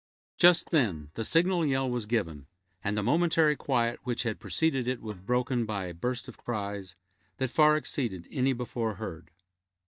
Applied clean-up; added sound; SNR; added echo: neural mask model DeepFilterNet 3.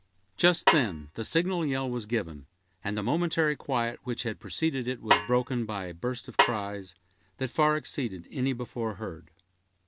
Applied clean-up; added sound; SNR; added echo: none; Snare drum; 1 dB; none.